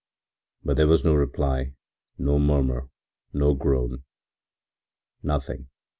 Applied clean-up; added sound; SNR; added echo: none; none; none; none.